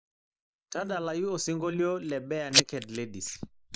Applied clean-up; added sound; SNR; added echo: neural mask model Resemble Enhance denoiser.